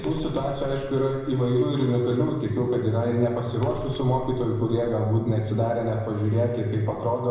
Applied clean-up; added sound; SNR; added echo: none; Bird; 18 dB; reverberation time 1.0 s.